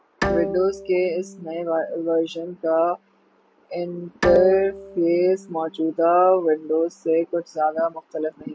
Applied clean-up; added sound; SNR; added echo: none; Bowed string instrument; 10 dB; none.